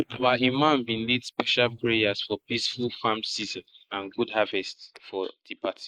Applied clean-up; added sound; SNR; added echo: neural mask model Resemble Enhance denoiser.